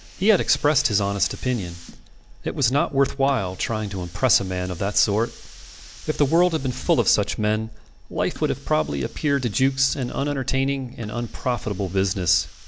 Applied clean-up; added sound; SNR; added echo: none; Hiss; 20 dB; none.